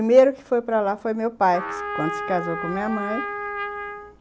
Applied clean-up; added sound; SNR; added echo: none; Trumpet; 9 dB; none.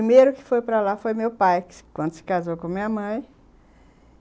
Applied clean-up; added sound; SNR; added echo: none; none; none; none.